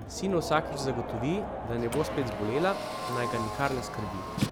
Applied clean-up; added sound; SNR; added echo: none; Crowd + Car; 3 dB; none.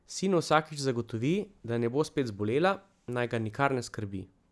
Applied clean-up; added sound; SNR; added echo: none; none; none; none.